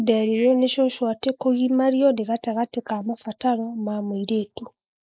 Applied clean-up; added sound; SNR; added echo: neural mask model Resemble Enhance denoiser.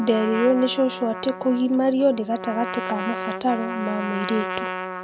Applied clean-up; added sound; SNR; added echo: none; Trumpet; 8 dB; none.